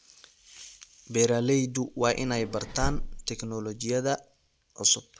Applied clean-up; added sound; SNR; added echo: none; Vehicle; 7 dB; none.